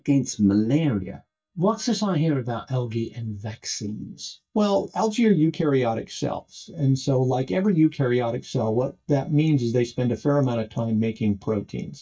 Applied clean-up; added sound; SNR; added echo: neural mask model DeepFilterNet 3.